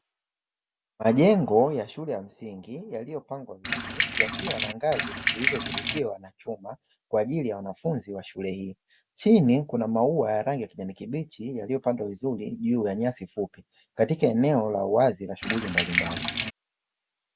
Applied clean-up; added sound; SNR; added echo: none; Sink (filling or washing); -1 dB; none.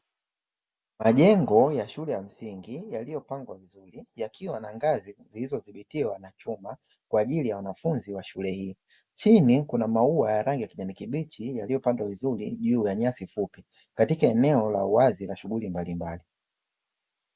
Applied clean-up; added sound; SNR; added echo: none; none; none; none.